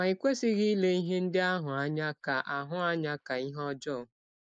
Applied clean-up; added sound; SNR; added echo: neural mask model Resemble Enhance denoiser.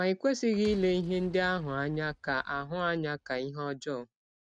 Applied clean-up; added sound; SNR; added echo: neural mask model RNNoise.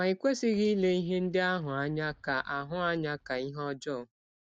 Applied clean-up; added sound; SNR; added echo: neural mask model DeepFilterNet 3.